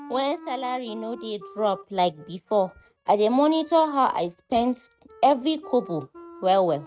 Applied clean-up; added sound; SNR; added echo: neural mask model RNNoise.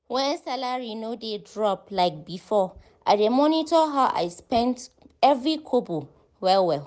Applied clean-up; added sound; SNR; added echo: none; none; none; none.